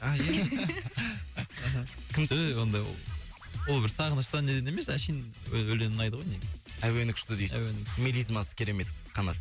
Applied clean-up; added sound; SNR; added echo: none; none; none; none.